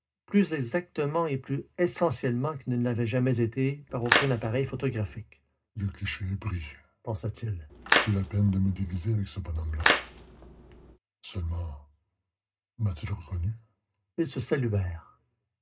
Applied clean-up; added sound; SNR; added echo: none; Splash, splatter; -1 dB; reverberation time 0.2 s.